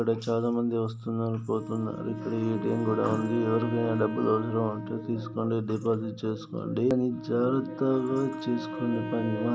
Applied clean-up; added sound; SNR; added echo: none; Wind instrument, woodwind instrument; 11 dB; none.